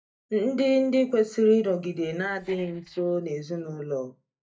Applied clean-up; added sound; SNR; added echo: neural mask model DeepFilterNet 3.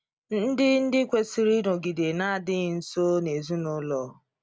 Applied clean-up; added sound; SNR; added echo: none; none; none; none.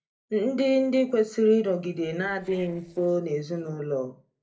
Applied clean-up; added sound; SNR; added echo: neural separator model SepFormer DNS4.